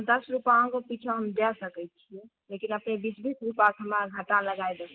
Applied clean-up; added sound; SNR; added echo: none; none; none; none.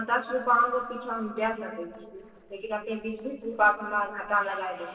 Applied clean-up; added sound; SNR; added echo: neural separator model SepFormer DNS4.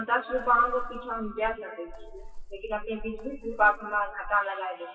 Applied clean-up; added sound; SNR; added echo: classical method WPE with log-MMSE.